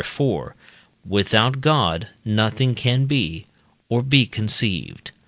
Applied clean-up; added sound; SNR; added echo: none; none; none; none.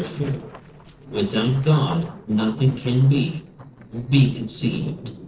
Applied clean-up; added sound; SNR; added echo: neural separator model SepFormer DNS4.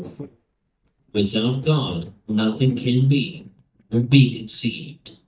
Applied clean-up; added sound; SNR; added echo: neural mask model DeepFilterNet 3.